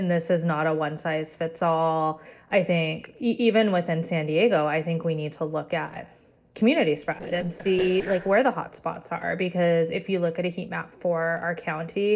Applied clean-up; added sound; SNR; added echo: neural separator model SepFormer DNS4.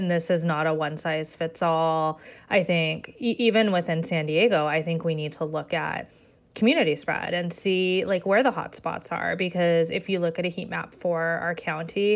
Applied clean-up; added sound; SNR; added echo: none; none; none; none.